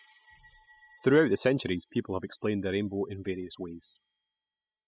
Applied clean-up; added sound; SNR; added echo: classical method spectral subtraction.